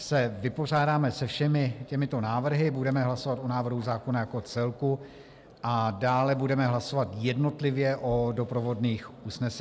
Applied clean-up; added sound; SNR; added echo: none; none; none; none.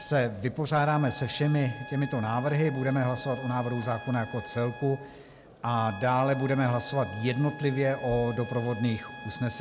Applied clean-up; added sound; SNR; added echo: none; Trumpet; 16 dB; none.